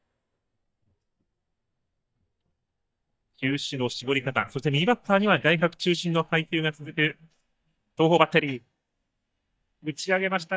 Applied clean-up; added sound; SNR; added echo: neural mask model DeepFilterNet 3.